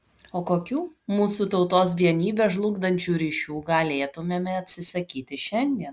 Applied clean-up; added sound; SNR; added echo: none; none; none; none.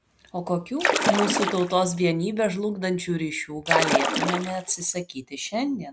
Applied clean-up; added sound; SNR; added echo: none; Splash, splatter; -1 dB; none.